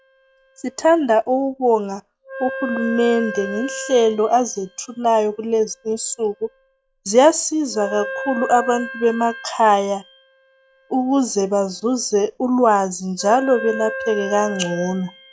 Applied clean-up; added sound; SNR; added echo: classical method log-MMSE.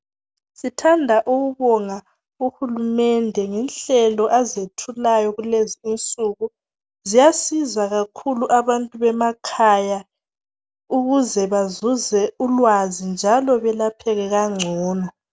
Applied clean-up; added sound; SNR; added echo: none; none; none; none.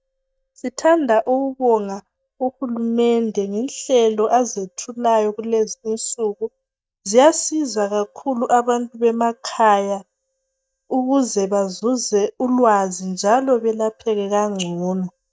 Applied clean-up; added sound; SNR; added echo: neural mask model DeepFilterNet 3.